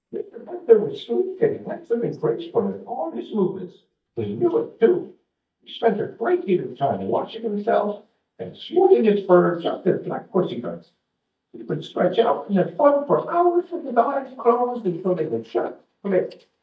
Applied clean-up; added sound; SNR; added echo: neural mask model DeepFilterNet 3.